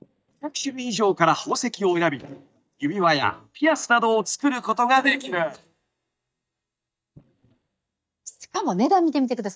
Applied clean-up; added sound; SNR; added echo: neural mask model DeepFilterNet 3.